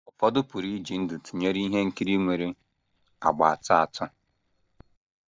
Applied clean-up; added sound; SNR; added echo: neural mask model DeepFilterNet 3.